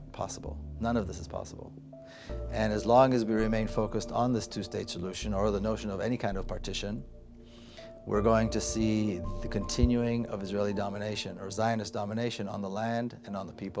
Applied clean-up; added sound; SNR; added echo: none; none; none; none.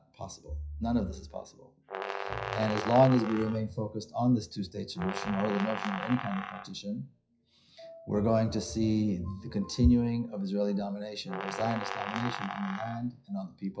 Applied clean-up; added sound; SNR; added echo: classical method WPE with log-MMSE.